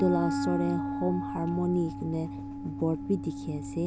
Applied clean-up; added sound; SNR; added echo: none; Wind instrument, woodwind instrument; 4 dB; none.